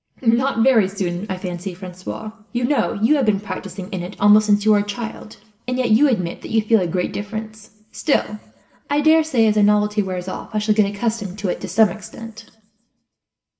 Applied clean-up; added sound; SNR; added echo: none; none; none; reverberation time 0.9 s.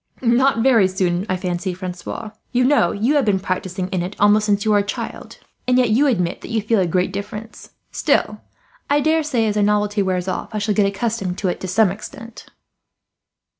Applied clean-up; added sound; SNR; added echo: none; none; none; none.